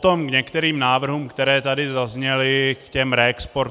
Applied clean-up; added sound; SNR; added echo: none; none; none; none.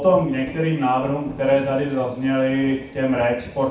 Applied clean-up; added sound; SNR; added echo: none; Thunder / Rain; 18 dB; reverberation time 0.7 s.